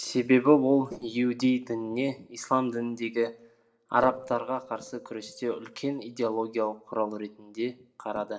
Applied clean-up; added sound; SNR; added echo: neural separator model SepFormer DNS4.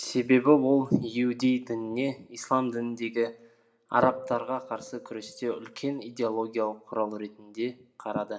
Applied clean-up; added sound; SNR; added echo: none; Piano; 20 dB; reverberation time 0.4 s.